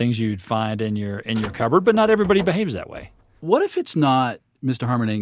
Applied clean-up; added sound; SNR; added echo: none; Car; 19 dB; none.